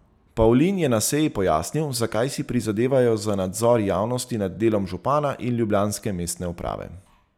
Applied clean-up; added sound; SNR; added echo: none; none; none; none.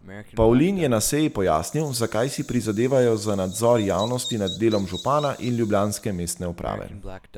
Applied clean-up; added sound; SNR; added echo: none; Bird vocalization, bird call, bird song; 17 dB; none.